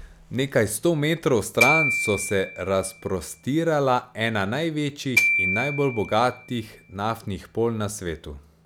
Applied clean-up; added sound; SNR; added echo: none; Glockenspiel; 4 dB; none.